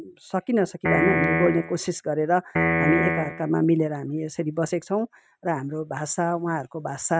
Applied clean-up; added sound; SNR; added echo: neural mask model RNNoise.